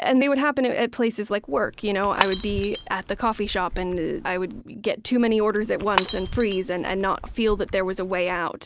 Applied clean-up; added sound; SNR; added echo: none; Shatter / Crushing; 9 dB; none.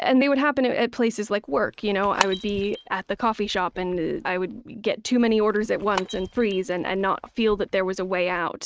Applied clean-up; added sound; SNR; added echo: neural mask model RNNoise.